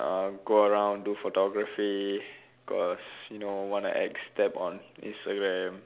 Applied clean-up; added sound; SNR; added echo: none; none; none; none.